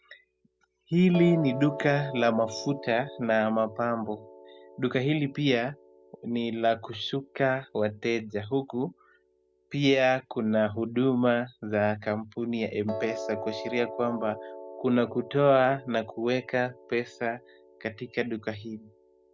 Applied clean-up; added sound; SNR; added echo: none; Piano; 15 dB; none.